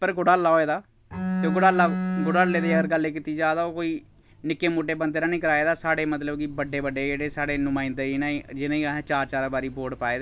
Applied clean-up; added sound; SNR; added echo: none; Bowed string instrument; 2 dB; none.